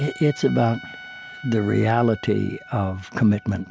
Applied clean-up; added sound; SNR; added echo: none; Trumpet; 19 dB; none.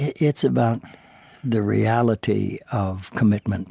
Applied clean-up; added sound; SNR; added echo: none; none; none; none.